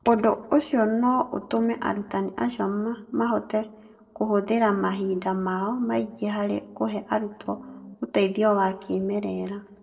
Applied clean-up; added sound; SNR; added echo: neural separator model SepFormer DNS4.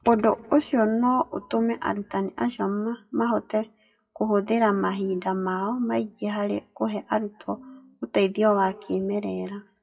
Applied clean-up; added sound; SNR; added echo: classical method WPE with log-MMSE.